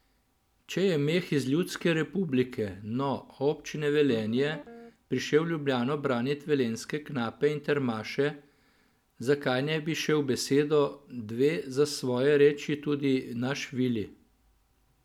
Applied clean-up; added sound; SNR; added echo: none; Guitar; 17 dB; none.